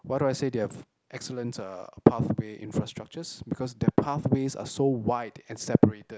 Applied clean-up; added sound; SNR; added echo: none; none; none; none.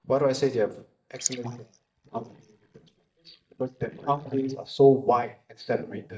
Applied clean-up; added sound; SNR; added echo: neural mask model DeepFilterNet 3.